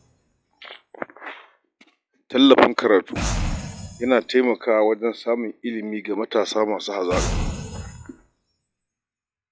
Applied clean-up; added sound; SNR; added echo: classical method log-MMSE.